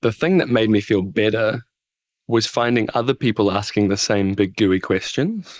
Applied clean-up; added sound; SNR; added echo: neural mask model Resemble Enhance denoiser.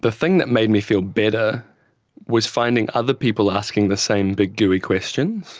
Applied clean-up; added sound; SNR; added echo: none; none; none; none.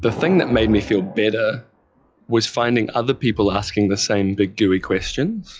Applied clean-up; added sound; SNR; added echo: classical method log-MMSE.